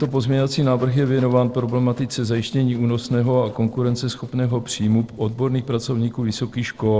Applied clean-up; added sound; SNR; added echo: neural separator model SepFormer DNS4.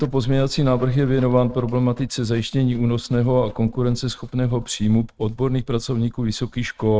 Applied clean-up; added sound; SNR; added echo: neural mask model RNNoise.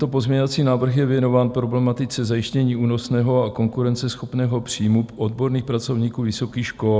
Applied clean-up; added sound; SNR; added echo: none; none; none; none.